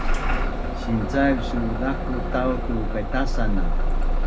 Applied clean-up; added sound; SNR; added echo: none; Engine starting / Bus; -5 dB; none.